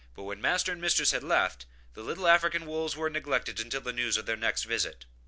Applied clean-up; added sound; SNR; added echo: none; none; none; none.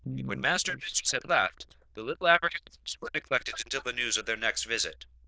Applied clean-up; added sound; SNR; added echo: neural diffusion model UNIVERSE++.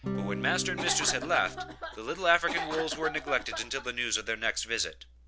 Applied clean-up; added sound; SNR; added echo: none; Cough + Acoustic guitar / Strum; 5 dB; none.